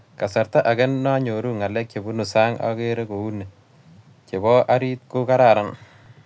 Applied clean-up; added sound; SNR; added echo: none; none; none; none.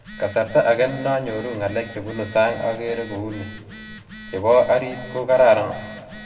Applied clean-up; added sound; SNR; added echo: none; Telephone; 17 dB; reverberation time 1.3 s.